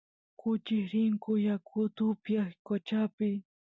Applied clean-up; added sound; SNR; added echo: none; none; none; none.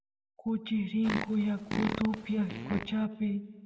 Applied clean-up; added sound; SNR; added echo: none; Fart; 5 dB; reverberation time 1.2 s.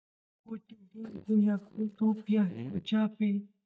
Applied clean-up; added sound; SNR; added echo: neural mask model DeepFilterNet 3.